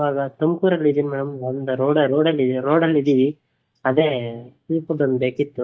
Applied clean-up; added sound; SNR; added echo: neural mask model DeepFilterNet 3.